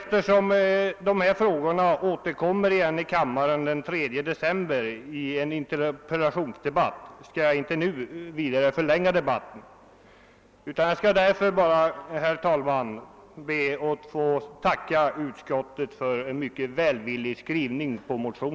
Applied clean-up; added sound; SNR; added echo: none; none; none; none.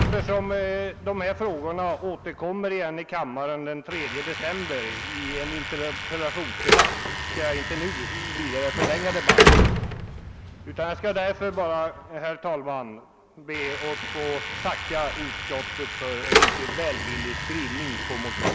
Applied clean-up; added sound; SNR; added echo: none; Slam / Alarm; -3 dB; none.